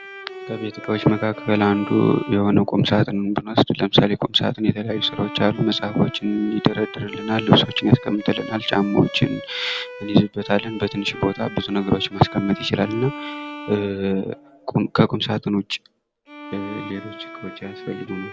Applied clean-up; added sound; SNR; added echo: none; Bowed string instrument; 15 dB; none.